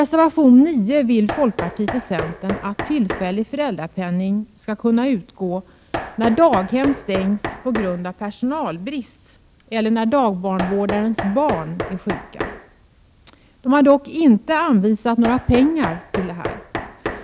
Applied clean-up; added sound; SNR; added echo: none; Knock; 12 dB; none.